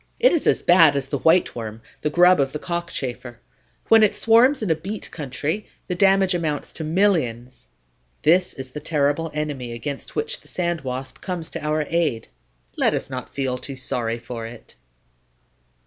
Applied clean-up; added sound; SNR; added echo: none; none; none; none.